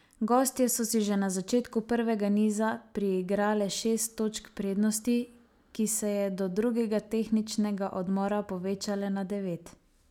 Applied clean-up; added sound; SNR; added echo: none; none; none; none.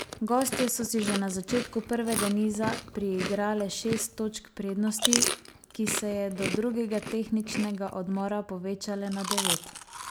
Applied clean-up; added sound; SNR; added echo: none; Chewing, mastication; 5 dB; none.